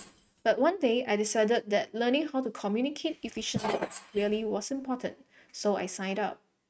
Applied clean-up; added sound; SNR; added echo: neural mask model RNNoise.